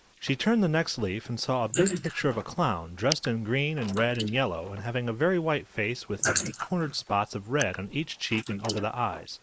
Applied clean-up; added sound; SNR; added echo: neural mask model Resemble Enhance denoiser.